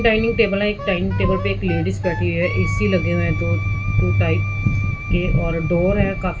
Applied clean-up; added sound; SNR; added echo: none; Wind instrument, woodwind instrument; 13 dB; reverberation time 0.2 s.